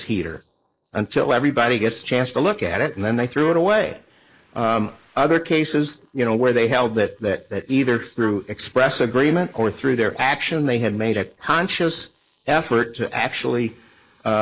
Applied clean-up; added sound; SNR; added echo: neural mask model Resemble Enhance denoiser.